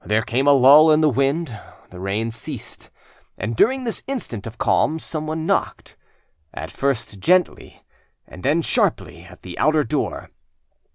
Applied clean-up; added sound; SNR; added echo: none; none; none; none.